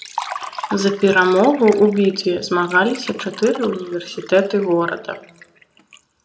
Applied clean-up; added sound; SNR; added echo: none; Liquid; 16 dB; reverberation time 0.5 s.